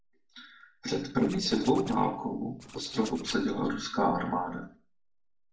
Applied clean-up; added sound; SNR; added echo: neural separator model SepFormer DNS4.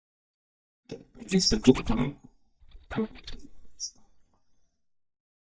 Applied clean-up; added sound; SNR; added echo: neural mask model DeepFilterNet 3.